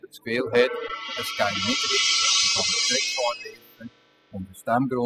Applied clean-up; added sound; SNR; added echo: classical method spectral subtraction.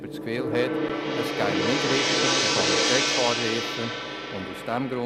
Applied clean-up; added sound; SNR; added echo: none; Gong; -4 dB; none.